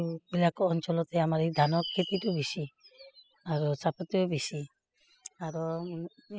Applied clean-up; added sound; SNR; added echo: classical method spectral subtraction.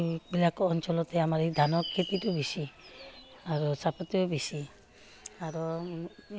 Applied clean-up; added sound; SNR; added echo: none; Bird; 11 dB; none.